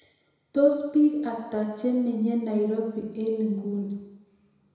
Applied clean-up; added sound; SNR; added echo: none; none; none; reverberation time 1.0 s.